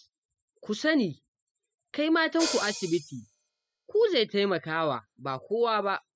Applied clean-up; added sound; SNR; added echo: classical method spectral subtraction.